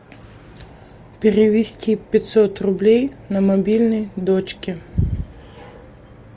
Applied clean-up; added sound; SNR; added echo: none; none; none; none.